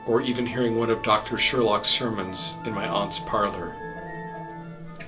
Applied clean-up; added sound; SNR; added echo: none; Musical instrument; 11 dB; reverberation time 0.2 s.